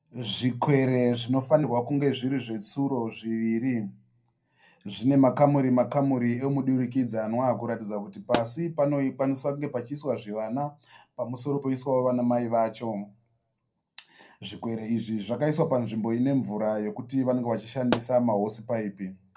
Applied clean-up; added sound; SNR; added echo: none; Explosion; 11 dB; reverberation time 0.2 s.